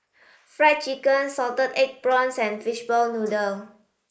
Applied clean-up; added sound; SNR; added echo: neural mask model Resemble Enhance denoiser.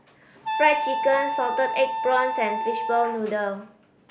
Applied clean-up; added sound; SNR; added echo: none; Wind instrument, woodwind instrument; 3 dB; none.